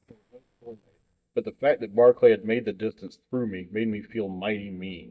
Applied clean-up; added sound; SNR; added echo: neural mask model DeepFilterNet 3.